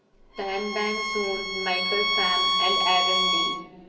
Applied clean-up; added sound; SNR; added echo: none; Bowed string instrument; -4 dB; reverberation time 2.7 s.